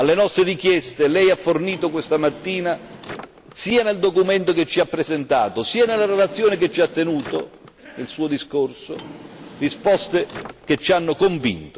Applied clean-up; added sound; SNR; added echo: none; Drawer open or close; 20 dB; none.